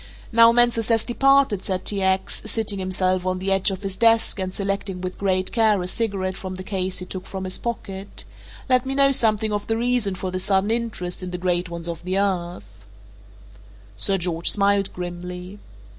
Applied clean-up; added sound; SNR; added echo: none; none; none; none.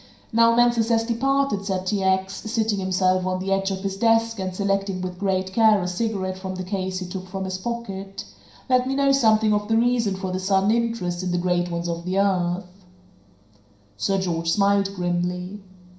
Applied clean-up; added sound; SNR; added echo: none; none; none; reverberation time 0.5 s.